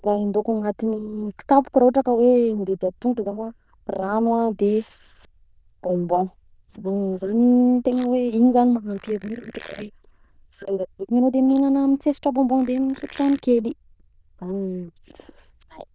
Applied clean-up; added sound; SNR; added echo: neural diffusion model UNIVERSE++.